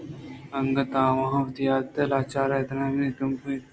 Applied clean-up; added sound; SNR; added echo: none; none; none; none.